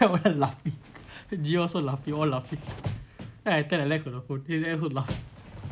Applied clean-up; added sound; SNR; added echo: none; none; none; none.